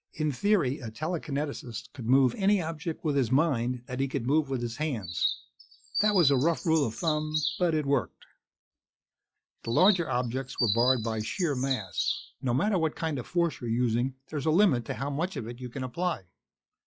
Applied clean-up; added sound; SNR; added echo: classical method log-MMSE.